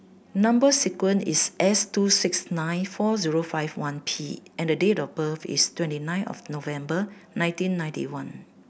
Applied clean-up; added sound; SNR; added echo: none; none; none; none.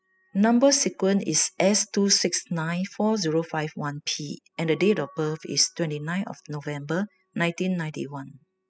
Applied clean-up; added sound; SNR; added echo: classical method spectral subtraction.